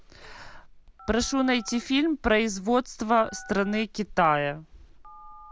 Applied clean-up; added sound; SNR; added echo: none; Telephone; 20 dB; none.